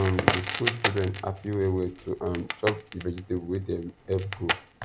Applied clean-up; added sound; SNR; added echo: none; Crackle; 3 dB; none.